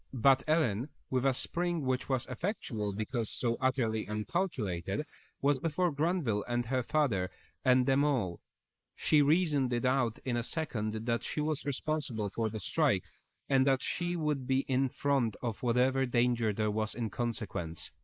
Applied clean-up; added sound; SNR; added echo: neural mask model Resemble Enhance denoiser.